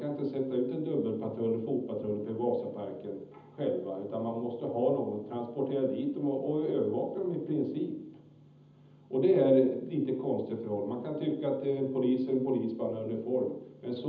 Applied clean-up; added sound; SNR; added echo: none; none; none; reverberation time 0.8 s.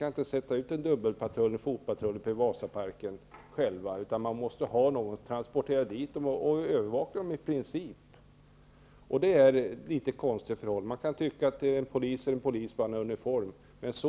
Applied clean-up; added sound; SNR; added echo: none; none; none; none.